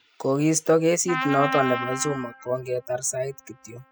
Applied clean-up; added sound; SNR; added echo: classical method spectral subtraction.